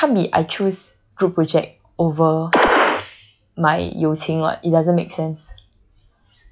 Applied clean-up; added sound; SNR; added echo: classical method log-MMSE.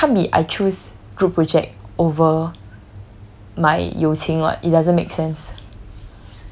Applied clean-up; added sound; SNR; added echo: none; none; none; none.